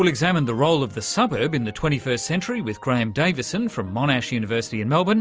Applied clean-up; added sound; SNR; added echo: none; none; none; none.